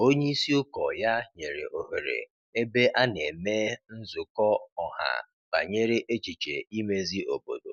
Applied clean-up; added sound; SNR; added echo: none; none; none; none.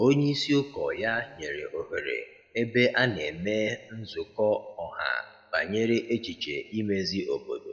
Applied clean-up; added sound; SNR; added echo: none; none; none; reverberation time 1.5 s.